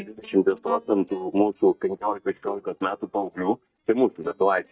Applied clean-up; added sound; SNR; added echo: neural mask model DeepFilterNet 3.